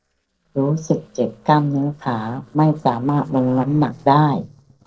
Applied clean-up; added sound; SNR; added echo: neural separator model SepFormer DNS4.